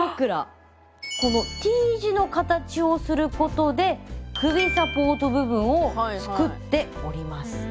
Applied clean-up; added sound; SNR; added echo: none; none; none; none.